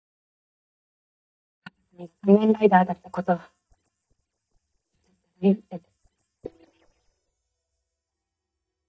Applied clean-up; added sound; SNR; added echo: neural mask model DeepFilterNet 3.